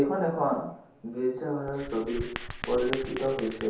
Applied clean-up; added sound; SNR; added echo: none; Writing; 11 dB; reverberation time 0.7 s.